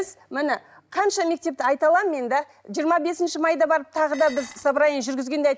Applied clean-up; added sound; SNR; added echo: none; Dishes, pots, and pans; 19 dB; none.